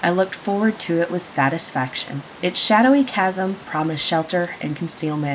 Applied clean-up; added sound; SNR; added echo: none; Water; 19 dB; none.